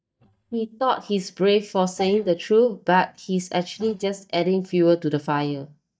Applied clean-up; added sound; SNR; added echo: neural mask model DeepFilterNet 3.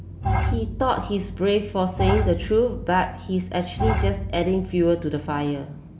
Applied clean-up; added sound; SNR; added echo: none; Bowed string instrument; 2 dB; none.